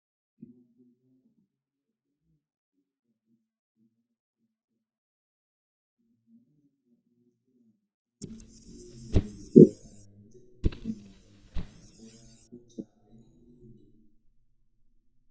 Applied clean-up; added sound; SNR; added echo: neural mask model DeepFilterNet 3.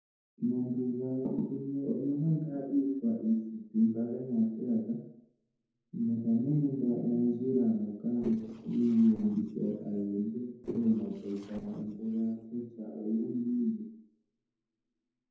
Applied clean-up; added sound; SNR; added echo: neural separator model SepFormer DNS4.